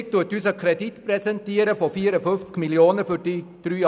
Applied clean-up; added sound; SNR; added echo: none; none; none; none.